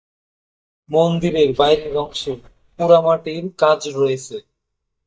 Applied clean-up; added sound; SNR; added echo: neural mask model DeepFilterNet 3.